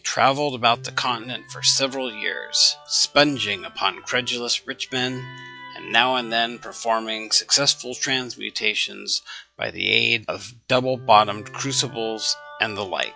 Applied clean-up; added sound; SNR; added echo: classical method log-MMSE.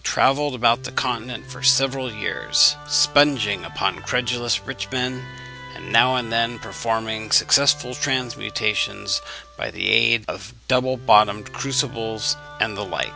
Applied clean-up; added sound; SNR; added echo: none; Musical instrument; 17 dB; none.